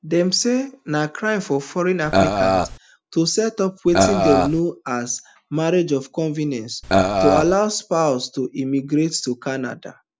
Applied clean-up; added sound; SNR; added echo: none; Burping, eructation; -3 dB; none.